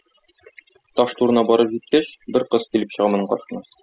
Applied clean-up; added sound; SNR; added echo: classical method spectral subtraction.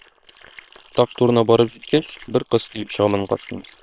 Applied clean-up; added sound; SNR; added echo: neural separator model SepFormer WHAM!.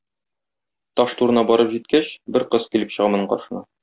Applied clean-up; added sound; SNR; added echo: none; none; none; none.